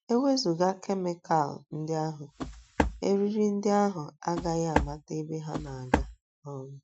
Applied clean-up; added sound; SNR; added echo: classical method Wiener filter.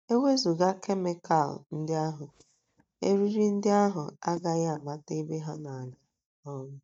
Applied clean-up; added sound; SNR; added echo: neural mask model DeepFilterNet 3.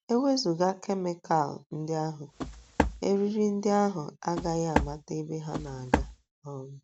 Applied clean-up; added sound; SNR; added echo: none; Walk, footsteps; 2 dB; none.